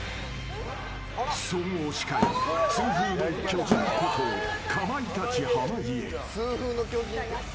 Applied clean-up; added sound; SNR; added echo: none; Thump, thud; 2 dB; none.